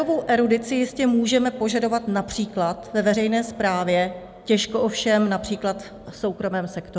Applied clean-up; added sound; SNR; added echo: none; none; none; none.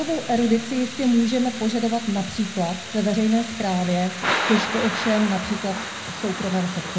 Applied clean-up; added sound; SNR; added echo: none; Thunder / Rain; 7 dB; reverberation time 0.3 s.